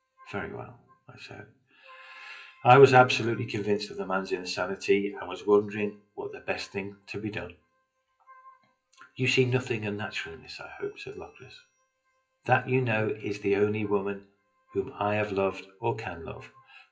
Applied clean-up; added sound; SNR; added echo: classical method WPE with log-MMSE.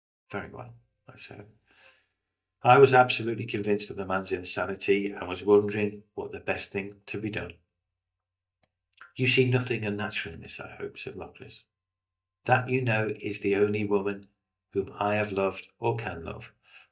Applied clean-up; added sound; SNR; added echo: neural mask model DeepFilterNet 3.